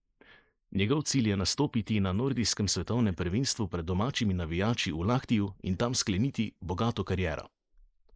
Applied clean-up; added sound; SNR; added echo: neural mask model Resemble Enhance denoiser.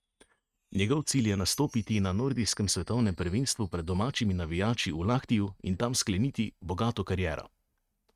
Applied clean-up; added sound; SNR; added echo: neural mask model RNNoise.